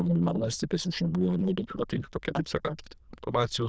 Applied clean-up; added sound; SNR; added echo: neural diffusion model UNIVERSE++.